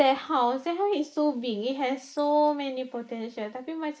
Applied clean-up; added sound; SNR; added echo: neural mask model Resemble Enhance denoiser.